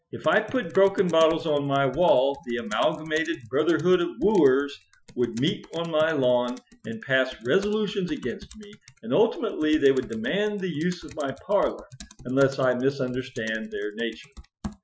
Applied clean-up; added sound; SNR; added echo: classical method Wiener filter.